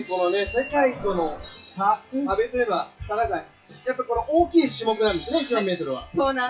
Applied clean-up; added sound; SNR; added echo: classical method WPE with log-MMSE.